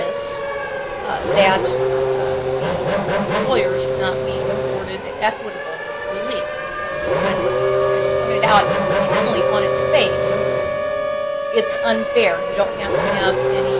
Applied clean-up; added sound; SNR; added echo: none; Race car, auto racing / Accelerating, revving, vroom + Siren; -4 dB; none.